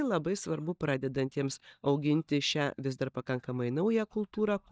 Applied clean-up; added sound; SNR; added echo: neural mask model DeepFilterNet 3.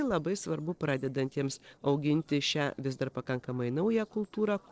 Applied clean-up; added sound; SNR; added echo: neural separator model SepFormer DNS4.